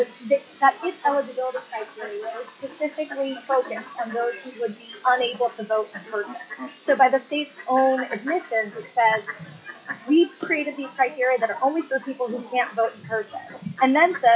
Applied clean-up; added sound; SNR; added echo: classical method WPE with log-MMSE.